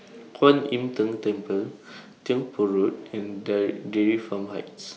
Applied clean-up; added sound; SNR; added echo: none; none; none; none.